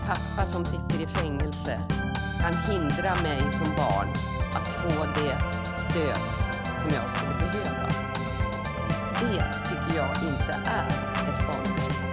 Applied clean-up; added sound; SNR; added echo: none; Organ; -5 dB; none.